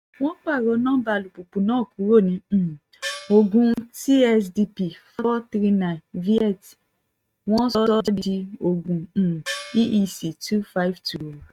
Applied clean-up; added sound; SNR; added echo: neural mask model RNNoise.